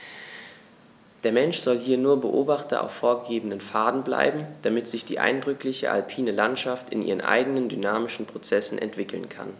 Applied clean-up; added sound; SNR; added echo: none; none; none; none.